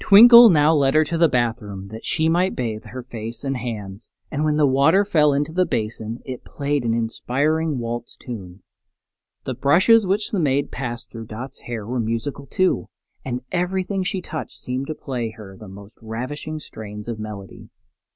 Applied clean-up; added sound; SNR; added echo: none; none; none; none.